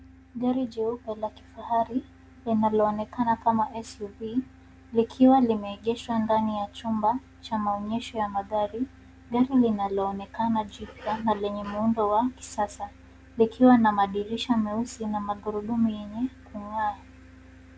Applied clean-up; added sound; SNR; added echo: none; none; none; none.